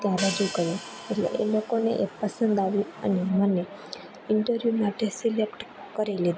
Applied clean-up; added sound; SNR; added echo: none; Hi-hat; 13 dB; none.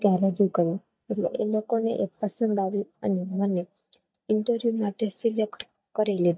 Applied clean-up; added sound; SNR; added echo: neural mask model DeepFilterNet 3.